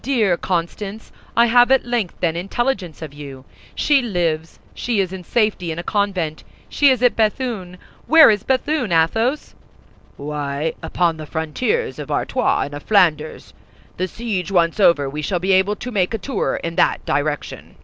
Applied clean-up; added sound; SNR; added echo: none; none; none; none.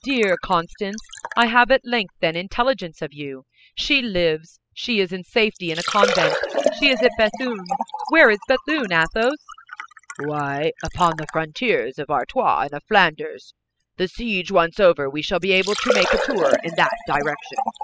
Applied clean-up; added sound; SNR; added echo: classical method spectral subtraction.